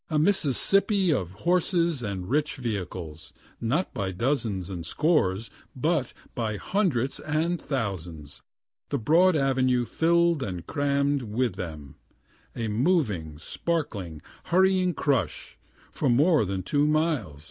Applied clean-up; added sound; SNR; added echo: none; none; none; none.